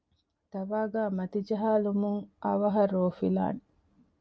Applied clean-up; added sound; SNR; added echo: none; none; none; none.